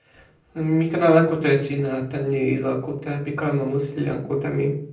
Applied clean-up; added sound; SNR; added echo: none; none; none; reverberation time 0.6 s.